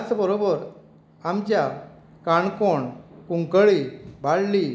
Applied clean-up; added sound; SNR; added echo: none; none; none; none.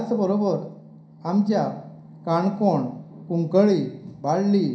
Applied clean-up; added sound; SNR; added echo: none; none; none; reverberation time 0.3 s.